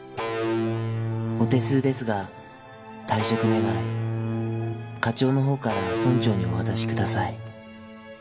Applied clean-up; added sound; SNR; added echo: none; Electric guitar / Bass guitar; 0 dB; reverberation time 0.5 s.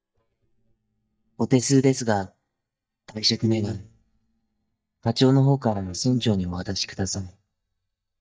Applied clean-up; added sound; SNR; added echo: neural mask model DeepFilterNet 3.